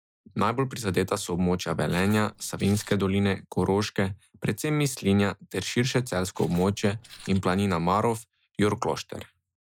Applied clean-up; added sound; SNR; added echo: neural mask model Resemble Enhance denoiser.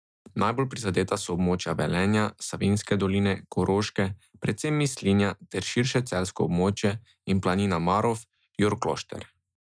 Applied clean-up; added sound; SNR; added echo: none; none; none; none.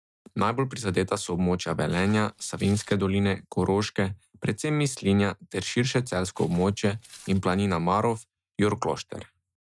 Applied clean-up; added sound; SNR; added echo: neural mask model RNNoise.